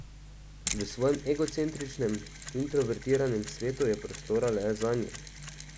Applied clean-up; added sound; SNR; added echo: none; Mechanisms; 8 dB; none.